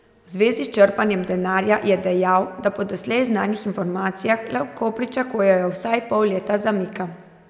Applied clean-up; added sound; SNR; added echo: none; none; none; none.